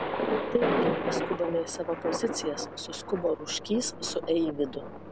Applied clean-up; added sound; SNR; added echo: none; Thunder; 1 dB; none.